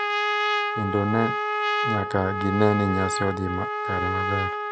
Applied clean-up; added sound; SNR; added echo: none; Trumpet; 0 dB; none.